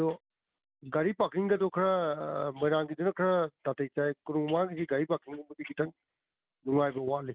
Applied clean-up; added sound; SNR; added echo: none; none; none; none.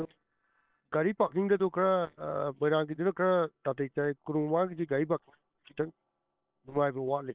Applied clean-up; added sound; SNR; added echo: neural separator model SepFormer WHAM!.